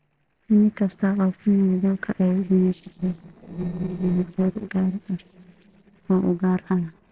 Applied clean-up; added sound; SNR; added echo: neural separator model SepFormer DNS4.